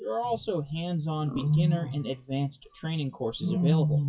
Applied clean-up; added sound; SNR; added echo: classical method WPE with log-MMSE.